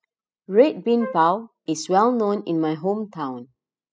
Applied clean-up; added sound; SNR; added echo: classical method spectral subtraction.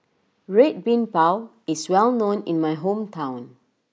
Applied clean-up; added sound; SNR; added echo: neural mask model Resemble Enhance denoiser.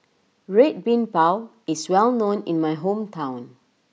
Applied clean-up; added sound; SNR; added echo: none; none; none; none.